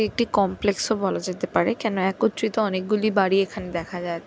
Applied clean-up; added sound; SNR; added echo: none; none; none; none.